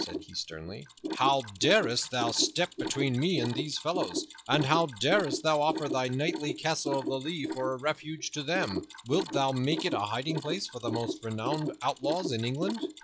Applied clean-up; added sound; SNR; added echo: classical method log-MMSE.